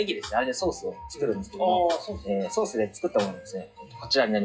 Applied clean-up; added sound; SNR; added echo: classical method WPE with log-MMSE.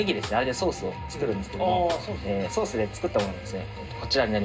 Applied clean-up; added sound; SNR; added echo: none; Snare drum; 18 dB; reverberation time 0.2 s.